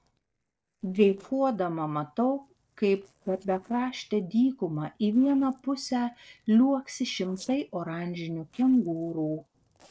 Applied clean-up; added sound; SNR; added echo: neural separator model SepFormer DNS4.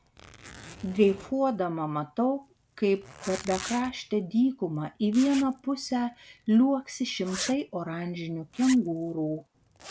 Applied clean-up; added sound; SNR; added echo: none; Zipper (clothing); 16 dB; none.